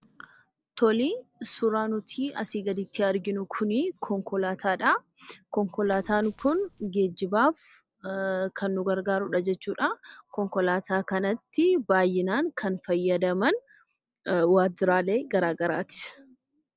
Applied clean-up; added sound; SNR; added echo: neural separator model SepFormer DNS4.